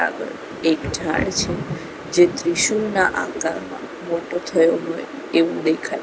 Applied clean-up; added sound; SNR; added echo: none; Thunder; 14 dB; none.